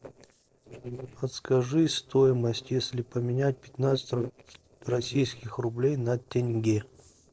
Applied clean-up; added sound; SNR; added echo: neural separator model SepFormer DNS4.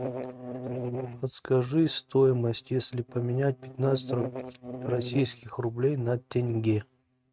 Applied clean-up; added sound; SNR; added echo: neural mask model RNNoise.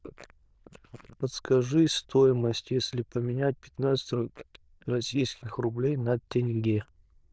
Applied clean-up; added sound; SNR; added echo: neural diffusion model UNIVERSE++.